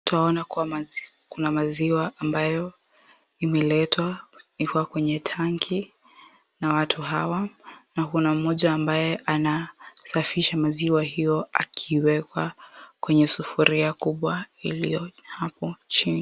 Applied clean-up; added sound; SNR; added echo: none; Bicycle bell; 20 dB; none.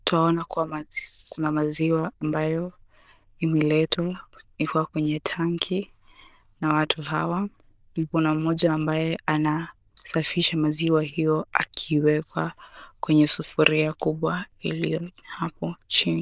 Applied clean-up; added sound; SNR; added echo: neural diffusion model UNIVERSE++.